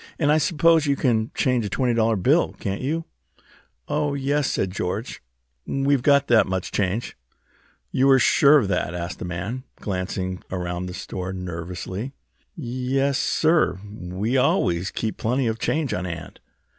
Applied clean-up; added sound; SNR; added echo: none; none; none; none.